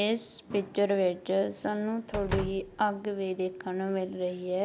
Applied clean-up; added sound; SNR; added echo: none; Slam; 10 dB; none.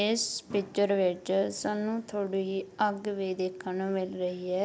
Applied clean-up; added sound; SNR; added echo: none; none; none; none.